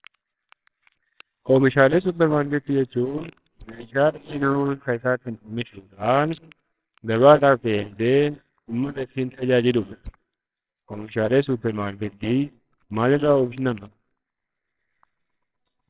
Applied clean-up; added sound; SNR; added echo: neural separator model SepFormer WHAMR!.